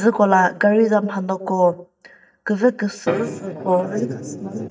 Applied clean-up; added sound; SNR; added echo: neural mask model DeepFilterNet 3.